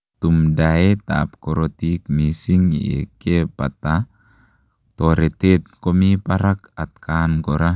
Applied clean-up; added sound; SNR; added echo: none; none; none; none.